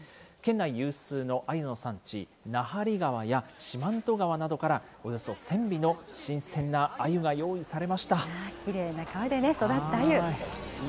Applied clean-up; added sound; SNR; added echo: none; none; none; none.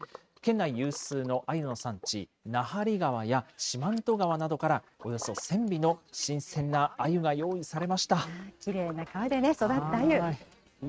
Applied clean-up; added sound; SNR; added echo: neural mask model RNNoise.